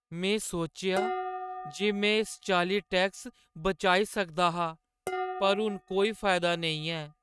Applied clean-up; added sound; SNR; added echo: neural mask model RNNoise.